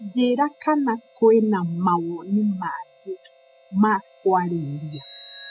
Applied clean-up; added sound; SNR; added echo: classical method spectral subtraction.